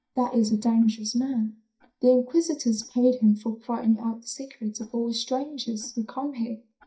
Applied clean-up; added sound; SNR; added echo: neural mask model DeepFilterNet 3.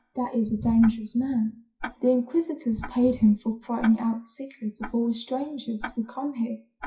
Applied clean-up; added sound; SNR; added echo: classical method WPE with log-MMSE.